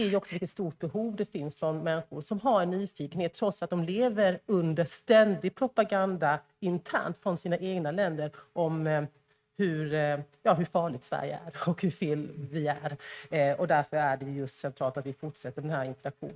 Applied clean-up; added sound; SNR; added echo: neural mask model RNNoise.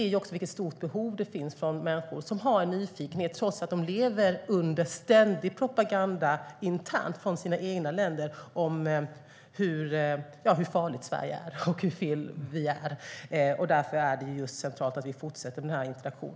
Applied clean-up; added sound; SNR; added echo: none; none; none; none.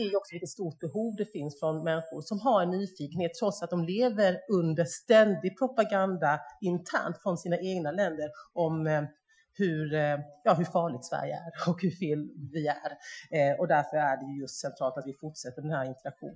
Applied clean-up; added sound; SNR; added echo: classical method Wiener filter.